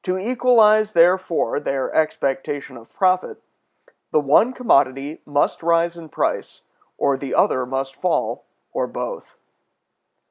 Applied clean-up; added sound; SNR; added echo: none; none; none; none.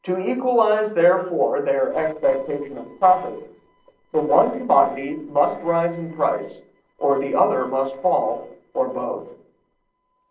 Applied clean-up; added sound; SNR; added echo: neural separator model SepFormer DNS4.